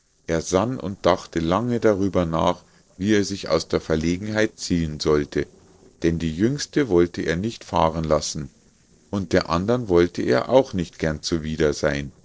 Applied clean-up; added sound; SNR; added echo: neural separator model SepFormer DNS4.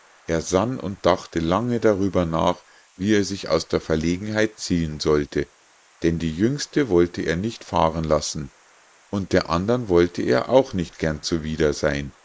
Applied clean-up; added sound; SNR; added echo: neural mask model Resemble Enhance denoiser.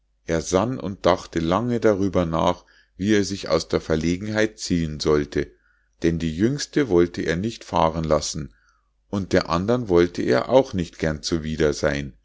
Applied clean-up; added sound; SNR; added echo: none; none; none; none.